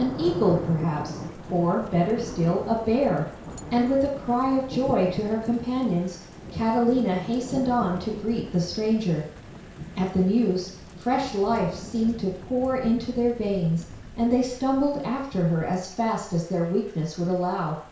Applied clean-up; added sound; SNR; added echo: none; Thunder / Rain; 13 dB; reverberation time 0.6 s.